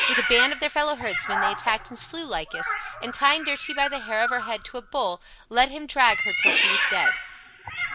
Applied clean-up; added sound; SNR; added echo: none; Meow; 2 dB; none.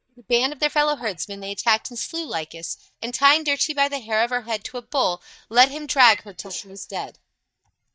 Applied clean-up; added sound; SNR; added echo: neural mask model DeepFilterNet 3.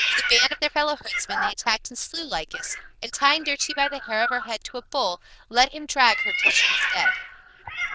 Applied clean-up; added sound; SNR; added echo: neural diffusion model UNIVERSE++.